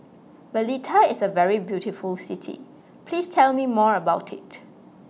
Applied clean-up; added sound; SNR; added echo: none; none; none; none.